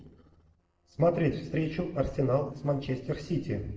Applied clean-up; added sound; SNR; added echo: neural separator model SepFormer DNS4.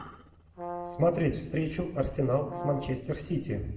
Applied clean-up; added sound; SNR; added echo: none; Brass instrument; 11 dB; reverberation time 0.8 s.